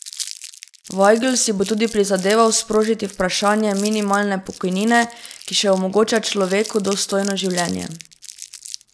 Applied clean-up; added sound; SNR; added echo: none; Crumpling, crinkling; 14 dB; none.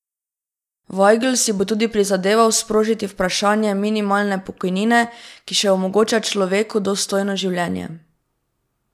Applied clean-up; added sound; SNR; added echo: none; none; none; none.